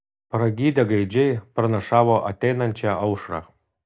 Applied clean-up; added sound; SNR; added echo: none; none; none; none.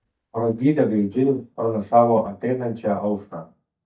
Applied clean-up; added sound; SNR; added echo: neural mask model DeepFilterNet 3.